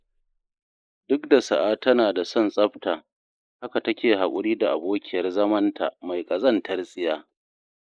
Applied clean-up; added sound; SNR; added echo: neural mask model Resemble Enhance denoiser.